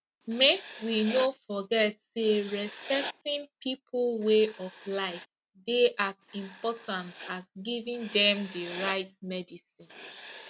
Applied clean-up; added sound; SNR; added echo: none; Writing; 13 dB; none.